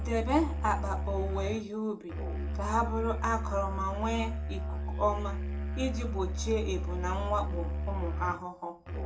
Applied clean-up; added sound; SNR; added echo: none; Musical instrument; 0 dB; reverberation time 0.3 s.